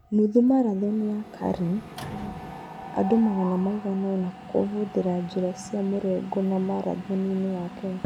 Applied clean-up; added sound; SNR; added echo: none; Mechanisms; 14 dB; none.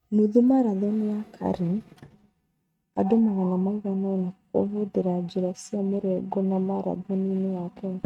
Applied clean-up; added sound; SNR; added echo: neural mask model RNNoise.